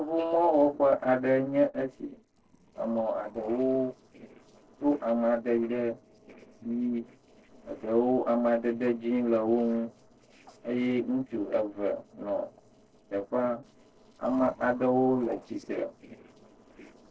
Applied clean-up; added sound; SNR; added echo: neural separator model SepFormer DNS4.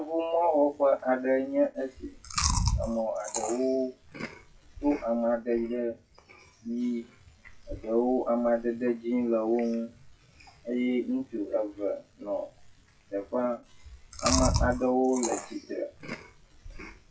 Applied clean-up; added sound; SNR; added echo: classical method WPE with log-MMSE.